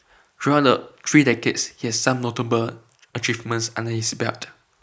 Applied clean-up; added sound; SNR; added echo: neural mask model Resemble Enhance denoiser.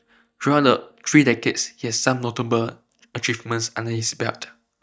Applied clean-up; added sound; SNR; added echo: neural mask model DeepFilterNet 3.